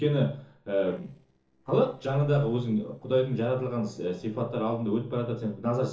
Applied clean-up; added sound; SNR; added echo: neural separator model SepFormer DNS4.